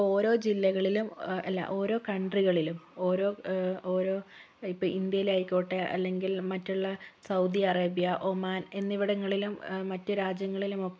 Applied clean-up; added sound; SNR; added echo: none; none; none; none.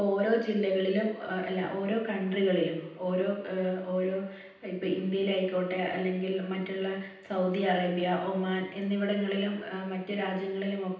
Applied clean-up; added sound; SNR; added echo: none; none; none; reverberation time 0.9 s.